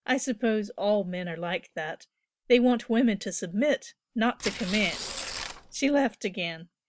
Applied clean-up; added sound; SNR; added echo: none; Tearing; 9 dB; none.